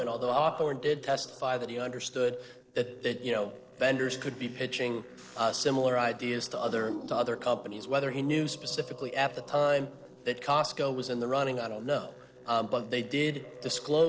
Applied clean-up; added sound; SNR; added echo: neural separator model SepFormer DNS4.